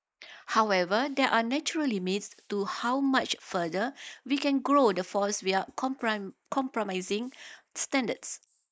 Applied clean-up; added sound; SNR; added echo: neural mask model Resemble Enhance denoiser.